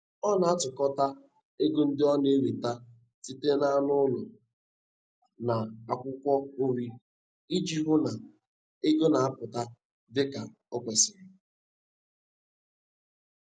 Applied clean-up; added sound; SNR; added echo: none; none; none; none.